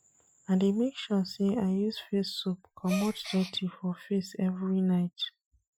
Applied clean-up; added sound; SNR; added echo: classical method Wiener filter.